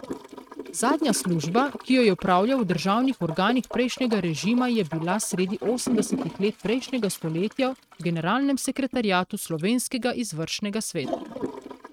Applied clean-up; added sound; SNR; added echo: neural mask model RNNoise.